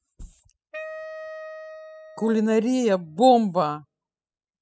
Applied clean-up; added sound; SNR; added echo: classical method spectral subtraction.